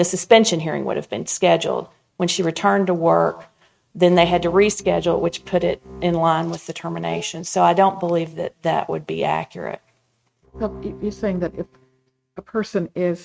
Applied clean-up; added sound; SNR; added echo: neural mask model RNNoise.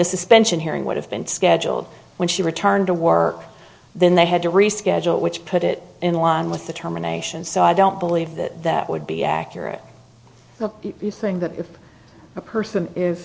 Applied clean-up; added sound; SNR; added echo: none; none; none; none.